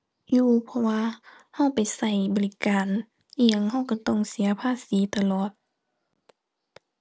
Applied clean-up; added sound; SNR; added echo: none; none; none; none.